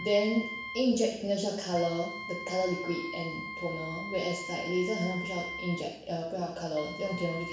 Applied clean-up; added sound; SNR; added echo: none; Wind instrument, woodwind instrument; 9 dB; reverberation time 0.7 s.